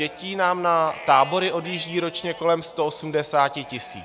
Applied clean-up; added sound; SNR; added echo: none; Livestock, farm animals, working animals; 19 dB; none.